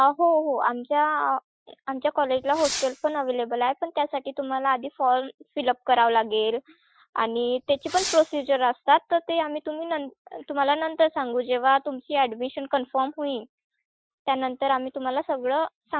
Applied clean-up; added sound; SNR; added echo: classical method Wiener filter.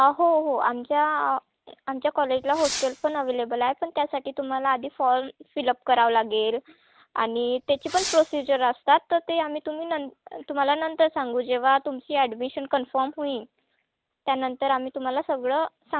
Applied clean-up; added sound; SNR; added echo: none; Fireworks; 11 dB; none.